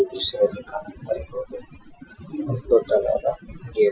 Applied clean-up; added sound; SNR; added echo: classical method Wiener filter.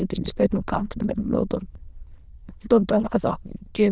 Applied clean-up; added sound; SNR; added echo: neural diffusion model UNIVERSE++.